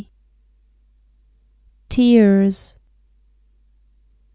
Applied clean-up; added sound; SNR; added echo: none; none; none; none.